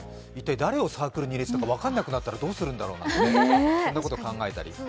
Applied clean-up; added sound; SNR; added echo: none; none; none; none.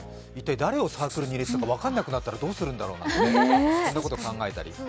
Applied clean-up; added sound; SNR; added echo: none; Writing; 18 dB; none.